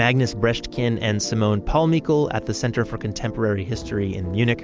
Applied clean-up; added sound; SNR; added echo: none; none; none; none.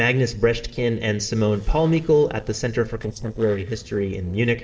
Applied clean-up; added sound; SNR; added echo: neural separator model SepFormer DNS4.